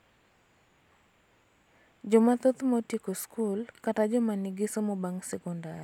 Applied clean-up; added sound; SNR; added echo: none; none; none; none.